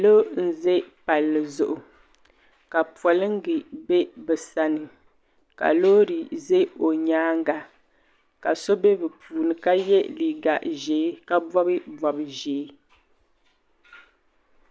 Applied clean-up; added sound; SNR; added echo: none; none; none; none.